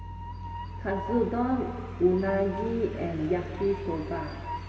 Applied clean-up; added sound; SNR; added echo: none; Train; 13 dB; reverberation time 2.4 s.